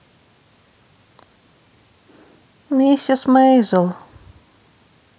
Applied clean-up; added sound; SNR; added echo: none; none; none; none.